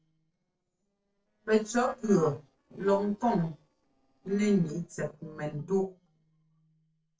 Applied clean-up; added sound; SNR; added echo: neural separator model SepFormer DNS4.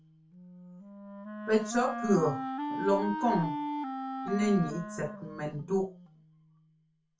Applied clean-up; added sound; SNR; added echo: none; Wind instrument, woodwind instrument; 6 dB; reverberation time 0.2 s.